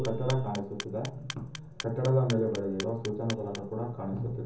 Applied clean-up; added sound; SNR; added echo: none; Clock; 15 dB; reverberation time 0.7 s.